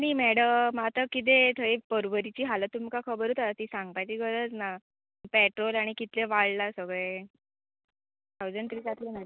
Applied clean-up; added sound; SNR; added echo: none; none; none; none.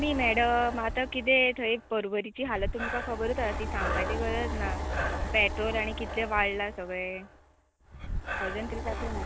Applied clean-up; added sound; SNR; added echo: none; Breathing; 4 dB; none.